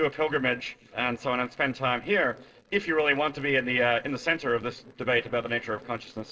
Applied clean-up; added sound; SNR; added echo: neural separator model SepFormer DNS4.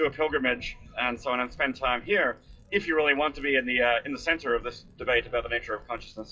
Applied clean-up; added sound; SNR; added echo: classical method WPE with log-MMSE.